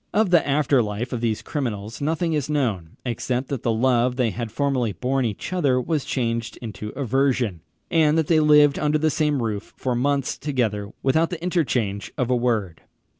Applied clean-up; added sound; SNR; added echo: none; none; none; none.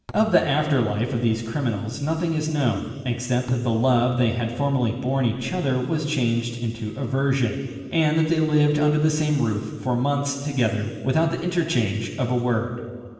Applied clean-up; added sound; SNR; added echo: neural separator model SepFormer DNS4.